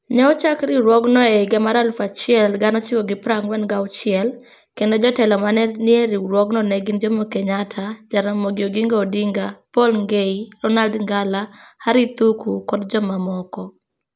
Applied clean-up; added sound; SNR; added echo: none; none; none; none.